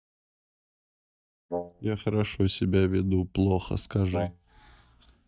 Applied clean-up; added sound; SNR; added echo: neural mask model DeepFilterNet 3.